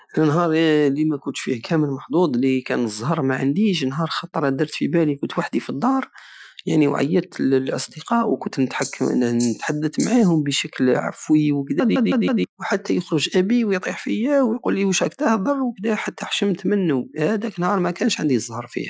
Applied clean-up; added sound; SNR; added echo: classical method Wiener filter.